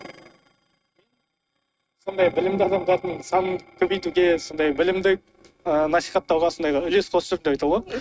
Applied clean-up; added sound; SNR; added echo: neural mask model RNNoise.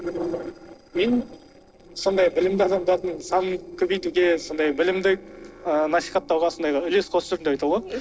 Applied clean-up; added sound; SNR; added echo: neural separator model SepFormer DNS4.